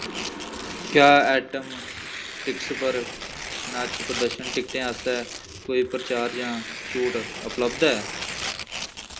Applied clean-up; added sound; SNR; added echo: none; Tearing; 9 dB; reverberation time 0.3 s.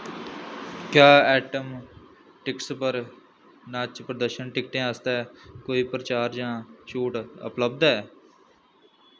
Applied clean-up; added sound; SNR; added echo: none; none; none; none.